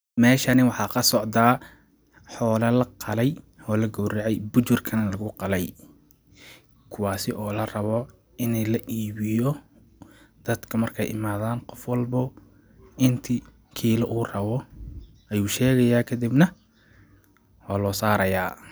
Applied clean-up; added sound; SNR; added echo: none; none; none; none.